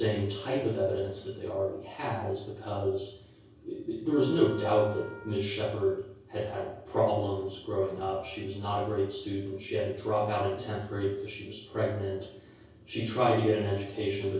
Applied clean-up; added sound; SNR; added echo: none; Wind instrument, woodwind instrument; 19 dB; reverberation time 0.6 s.